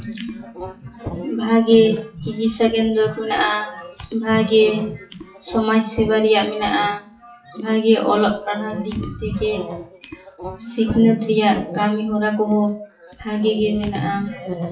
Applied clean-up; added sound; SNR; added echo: classical method WPE with log-MMSE.